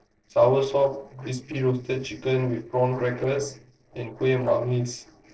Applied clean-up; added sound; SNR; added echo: neural separator model SepFormer DNS4.